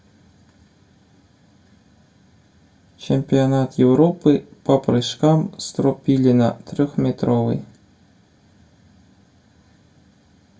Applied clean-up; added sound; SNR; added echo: none; none; none; reverberation time 0.2 s.